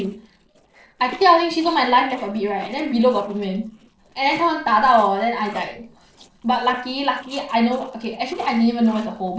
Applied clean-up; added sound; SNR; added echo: neural separator model SepFormer DNS4.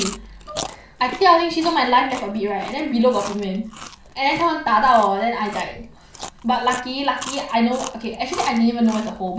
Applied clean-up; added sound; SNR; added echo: none; Chewing, mastication; 15 dB; reverberation time 0.4 s.